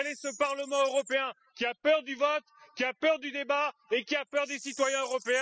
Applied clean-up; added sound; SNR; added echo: classical method spectral subtraction.